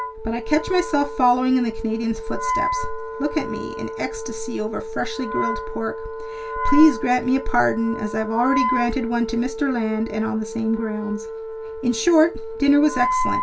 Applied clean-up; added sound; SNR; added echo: none; Wind instrument, woodwind instrument; 6 dB; reverberation time 0.2 s.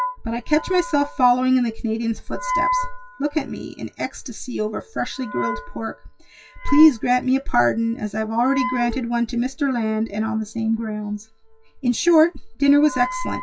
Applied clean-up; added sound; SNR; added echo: classical method WPE with log-MMSE.